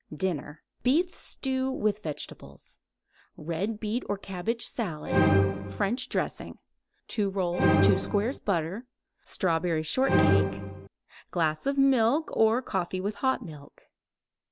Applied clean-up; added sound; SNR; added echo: none; Musical instrument; -1 dB; none.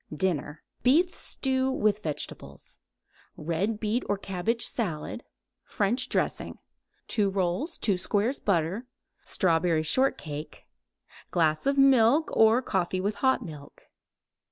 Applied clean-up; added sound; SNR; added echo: none; none; none; none.